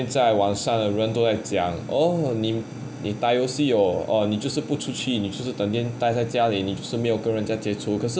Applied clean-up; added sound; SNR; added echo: none; none; none; none.